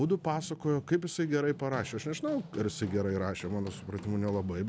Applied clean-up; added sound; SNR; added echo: none; Run; 16 dB; none.